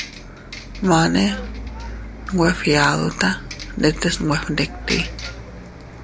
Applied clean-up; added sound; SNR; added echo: none; Bus; 10 dB; none.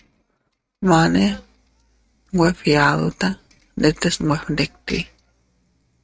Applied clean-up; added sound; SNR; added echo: neural mask model RNNoise.